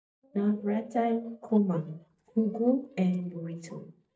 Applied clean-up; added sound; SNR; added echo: neural mask model DeepFilterNet 3.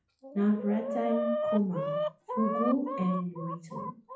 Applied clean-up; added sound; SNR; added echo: classical method WPE with log-MMSE.